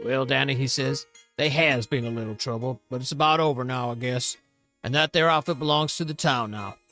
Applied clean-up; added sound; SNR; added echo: neural mask model RNNoise.